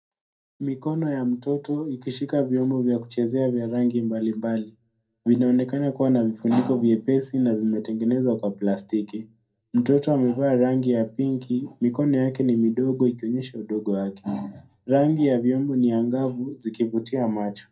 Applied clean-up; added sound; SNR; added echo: none; none; none; reverberation time 0.2 s.